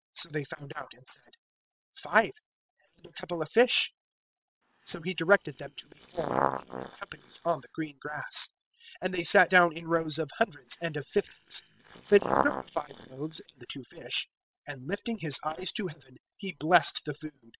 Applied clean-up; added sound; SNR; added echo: neural separator model SepFormer WHAM!.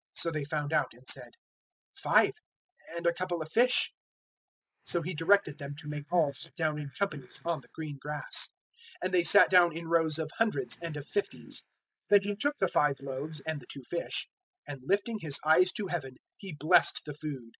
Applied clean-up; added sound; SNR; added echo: neural mask model Resemble Enhance denoiser.